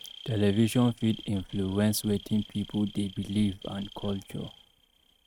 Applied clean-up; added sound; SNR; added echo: neural mask model RNNoise.